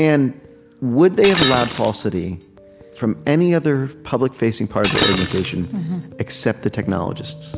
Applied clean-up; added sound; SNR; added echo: none; Shatter; 7 dB; none.